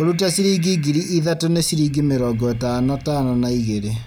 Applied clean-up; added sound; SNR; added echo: none; Breathing; 20 dB; none.